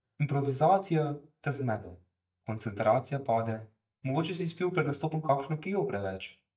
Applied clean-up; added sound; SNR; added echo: neural mask model DeepFilterNet 3.